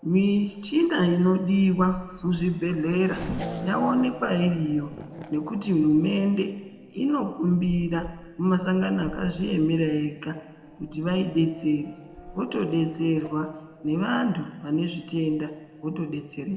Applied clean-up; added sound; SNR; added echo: none; Race car, auto racing / Accelerating, revving, vroom; 17 dB; reverberation time 1.6 s.